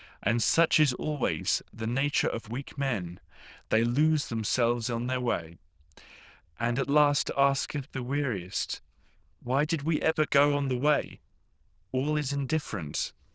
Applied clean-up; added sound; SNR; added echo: neural diffusion model UNIVERSE++.